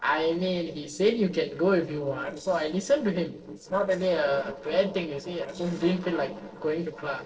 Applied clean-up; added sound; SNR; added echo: neural separator model SepFormer DNS4.